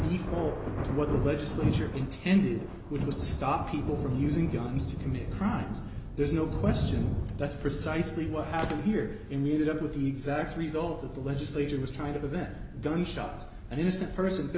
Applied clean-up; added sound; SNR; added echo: none; Thunder; 5 dB; none.